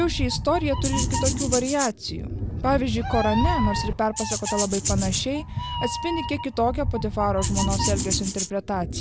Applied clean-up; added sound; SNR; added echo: none; Rattle (instrument) + Meow; 1 dB; none.